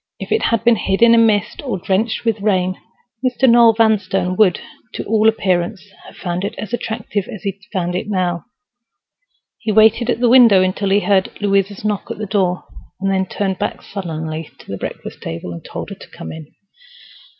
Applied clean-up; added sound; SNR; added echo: none; none; none; none.